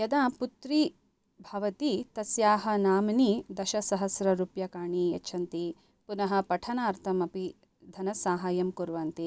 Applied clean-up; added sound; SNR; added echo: none; none; none; none.